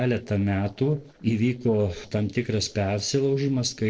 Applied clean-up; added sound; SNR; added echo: neural separator model SepFormer DNS4.